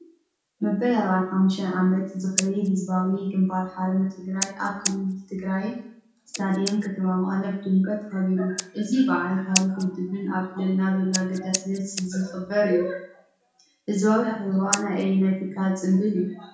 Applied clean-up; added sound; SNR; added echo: none; Scissors; 12 dB; reverberation time 0.5 s.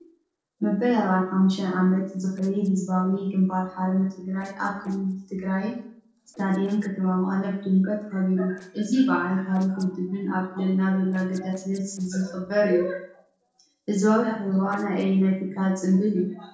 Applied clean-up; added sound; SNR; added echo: neural separator model SepFormer DNS4.